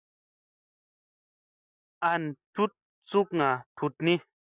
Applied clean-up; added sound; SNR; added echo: neural mask model DeepFilterNet 3.